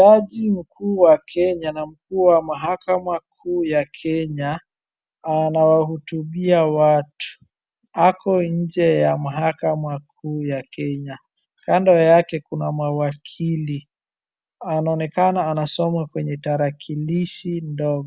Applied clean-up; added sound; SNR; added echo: none; none; none; none.